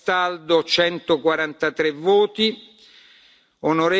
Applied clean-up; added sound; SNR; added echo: none; none; none; none.